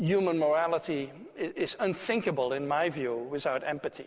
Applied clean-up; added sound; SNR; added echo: none; none; none; none.